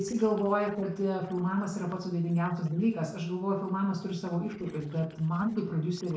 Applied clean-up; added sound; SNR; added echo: neural separator model SepFormer DNS4.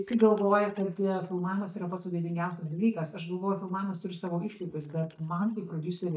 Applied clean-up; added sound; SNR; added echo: neural mask model DeepFilterNet 3.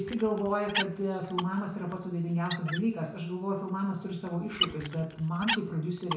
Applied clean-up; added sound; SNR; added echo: none; Squeak; 3 dB; reverberation time 0.6 s.